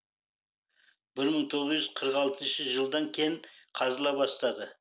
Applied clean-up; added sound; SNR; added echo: none; none; none; none.